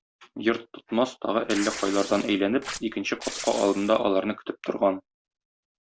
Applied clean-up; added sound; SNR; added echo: none; Tearing; 11 dB; none.